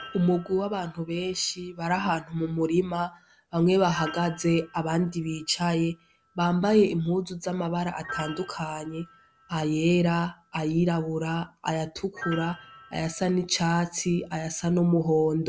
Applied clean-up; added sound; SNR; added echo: none; Piano; 20 dB; none.